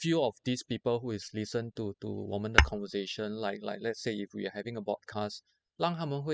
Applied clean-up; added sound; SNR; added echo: classical method spectral subtraction.